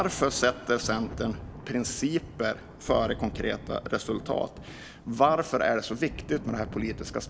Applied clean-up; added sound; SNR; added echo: none; Thunder; 12 dB; none.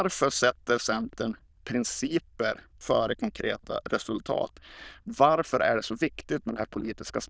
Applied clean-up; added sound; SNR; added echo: neural diffusion model UNIVERSE++.